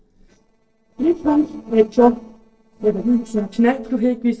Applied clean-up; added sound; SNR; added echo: neural separator model SepFormer DNS4.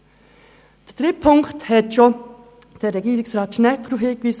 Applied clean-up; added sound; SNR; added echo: none; none; none; none.